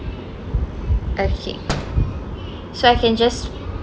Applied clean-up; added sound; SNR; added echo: none; Slam; 13 dB; none.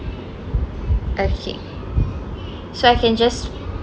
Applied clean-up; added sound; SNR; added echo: none; none; none; none.